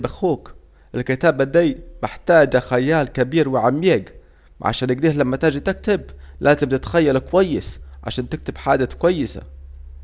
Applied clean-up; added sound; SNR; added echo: none; none; none; none.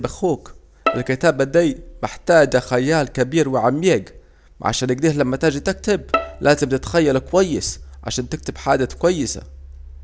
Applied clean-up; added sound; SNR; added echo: none; Bowed string instrument; 9 dB; none.